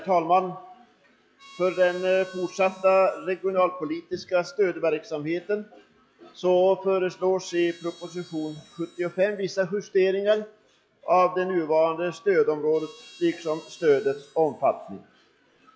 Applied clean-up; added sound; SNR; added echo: classical method log-MMSE.